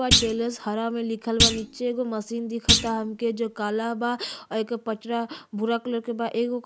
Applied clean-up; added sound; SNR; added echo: none; Thump, thud; -1 dB; none.